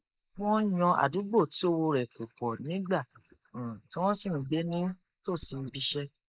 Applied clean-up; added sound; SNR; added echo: neural mask model Resemble Enhance denoiser.